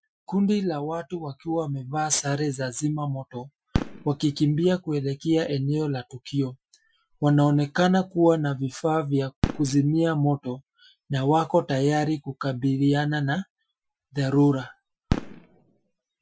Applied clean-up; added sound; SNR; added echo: classical method Wiener filter.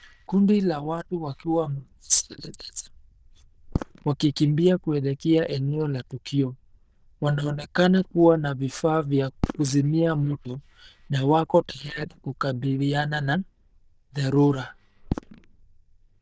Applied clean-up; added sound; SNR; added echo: neural diffusion model UNIVERSE++.